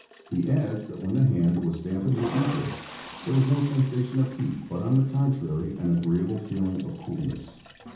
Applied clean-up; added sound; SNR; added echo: none; Toilet flush; 17 dB; reverberation time 0.7 s.